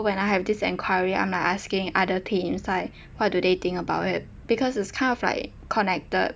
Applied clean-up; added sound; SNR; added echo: none; none; none; none.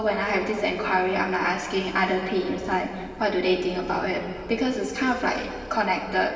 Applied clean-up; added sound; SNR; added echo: none; none; none; reverberation time 2.4 s.